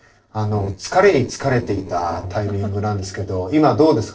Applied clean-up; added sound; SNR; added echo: neural separator model SepFormer DNS4.